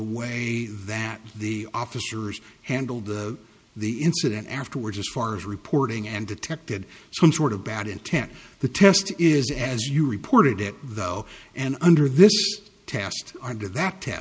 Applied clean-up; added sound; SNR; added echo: none; none; none; none.